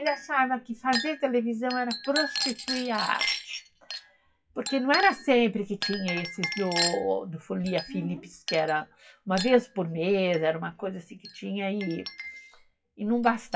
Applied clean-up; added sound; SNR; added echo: classical method WPE with log-MMSE.